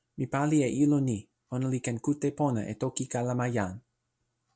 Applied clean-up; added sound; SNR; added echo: none; none; none; none.